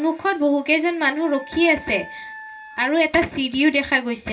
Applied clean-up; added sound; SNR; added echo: none; Wind instrument, woodwind instrument; 18 dB; reverberation time 0.2 s.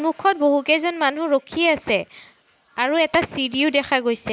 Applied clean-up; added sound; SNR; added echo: none; none; none; none.